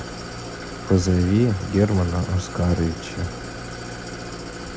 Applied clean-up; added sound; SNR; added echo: none; Idling; 10 dB; none.